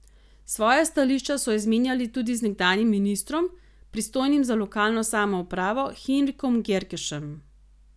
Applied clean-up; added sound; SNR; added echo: none; none; none; none.